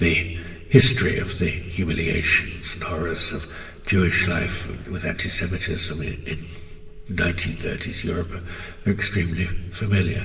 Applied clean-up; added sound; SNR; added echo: none; Telephone; 18 dB; reverberation time 2.0 s.